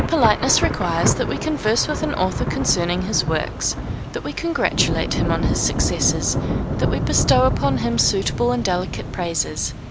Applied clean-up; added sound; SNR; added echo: none; Thunder / Rain; 2 dB; none.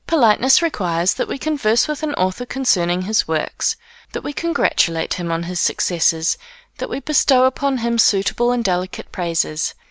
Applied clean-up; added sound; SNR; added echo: none; none; none; none.